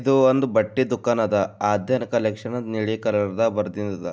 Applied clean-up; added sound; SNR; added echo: none; none; none; none.